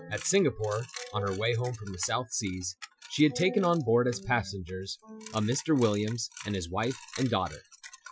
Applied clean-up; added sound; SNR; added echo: classical method Wiener filter.